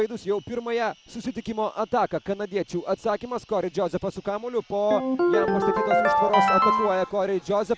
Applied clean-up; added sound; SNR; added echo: none; Ringtone; -4 dB; none.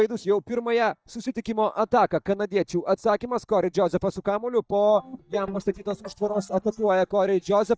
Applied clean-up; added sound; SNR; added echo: neural mask model DeepFilterNet 3.